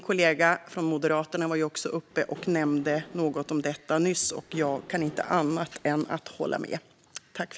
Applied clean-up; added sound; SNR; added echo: none; Engine / Mechanisms; 20 dB; none.